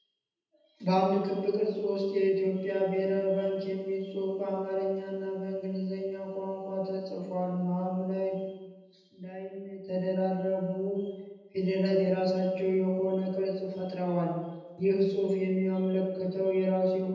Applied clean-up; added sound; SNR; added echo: none; none; none; reverberation time 1.1 s.